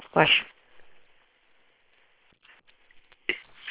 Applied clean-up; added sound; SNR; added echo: neural separator model SepFormer WHAM!.